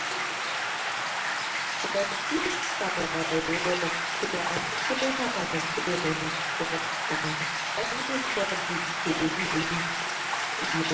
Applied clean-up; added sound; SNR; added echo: none; Stream; -4 dB; reverberation time 0.6 s.